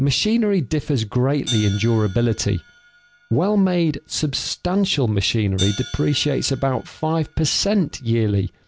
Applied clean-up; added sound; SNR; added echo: none; Hi-hat; 18 dB; none.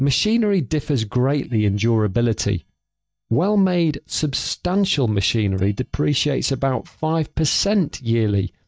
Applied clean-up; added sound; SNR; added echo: neural mask model DeepFilterNet 3.